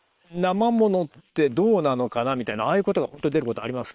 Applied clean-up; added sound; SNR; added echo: neural separator model SepFormer WHAM!.